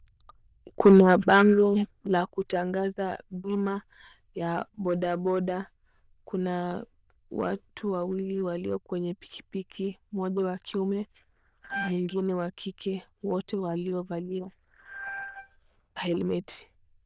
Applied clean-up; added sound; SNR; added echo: neural diffusion model UNIVERSE++.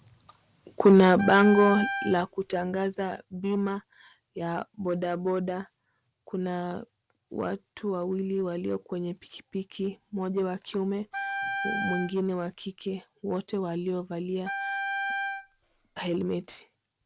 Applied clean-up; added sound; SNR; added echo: none; Wind instrument, woodwind instrument; 6 dB; none.